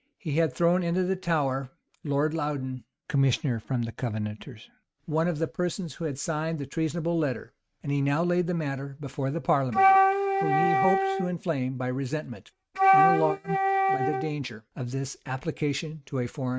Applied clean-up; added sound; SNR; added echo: neural mask model RNNoise.